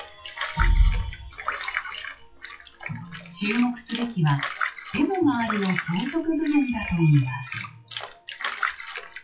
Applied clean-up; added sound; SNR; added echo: classical method WPE with log-MMSE.